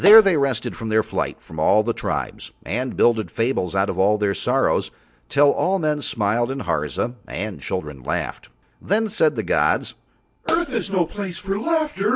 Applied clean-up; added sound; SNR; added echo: none; Hi-hat; 8 dB; none.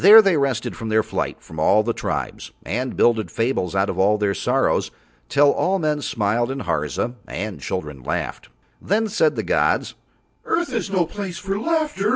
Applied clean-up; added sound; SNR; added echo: none; none; none; none.